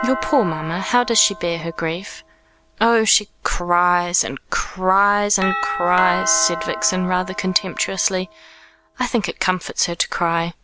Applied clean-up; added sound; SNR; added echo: none; Doorbell; 10 dB; none.